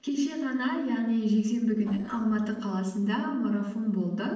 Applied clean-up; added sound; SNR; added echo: neural separator model SepFormer DNS4.